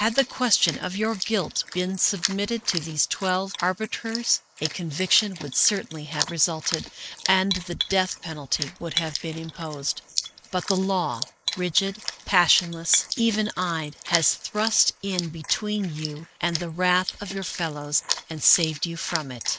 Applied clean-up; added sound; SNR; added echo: neural mask model Resemble Enhance denoiser.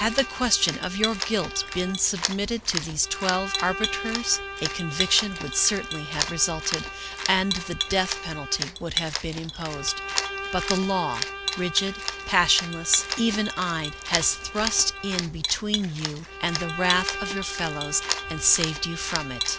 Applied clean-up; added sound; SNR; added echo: none; Cat + Bowed string instrument; 4 dB; none.